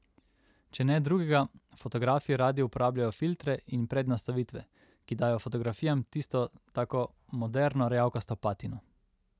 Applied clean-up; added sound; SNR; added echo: none; none; none; none.